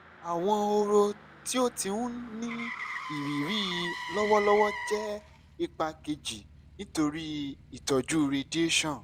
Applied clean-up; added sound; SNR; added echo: none; Motor vehicle (road); 12 dB; none.